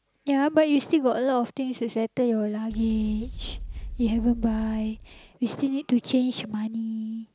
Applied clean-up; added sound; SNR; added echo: none; Boom; 10 dB; none.